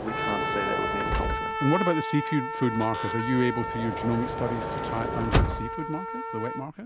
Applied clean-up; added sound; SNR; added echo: none; Sliding door / Motor vehicle (road) + Trumpet; 0 dB; none.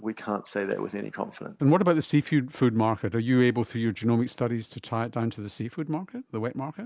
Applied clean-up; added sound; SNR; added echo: none; none; none; none.